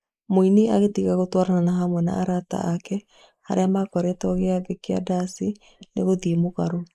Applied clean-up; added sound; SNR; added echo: neural mask model Resemble Enhance denoiser.